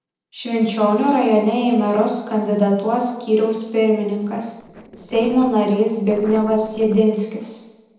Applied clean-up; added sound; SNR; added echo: neural separator model SepFormer DNS4.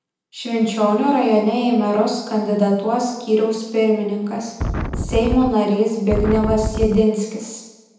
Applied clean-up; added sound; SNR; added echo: none; Wind; 4 dB; reverberation time 0.9 s.